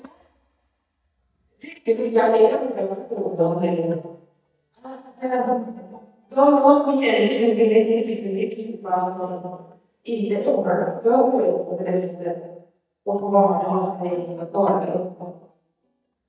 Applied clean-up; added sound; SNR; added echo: neural mask model DeepFilterNet 3.